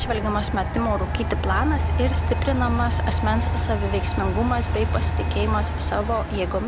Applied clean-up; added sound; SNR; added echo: none; Train; -3 dB; none.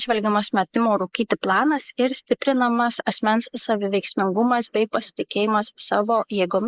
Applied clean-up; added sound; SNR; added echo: neural mask model Resemble Enhance denoiser.